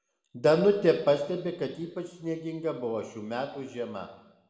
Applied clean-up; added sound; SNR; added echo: none; none; none; reverberation time 0.9 s.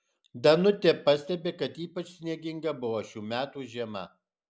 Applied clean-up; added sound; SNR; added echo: none; none; none; none.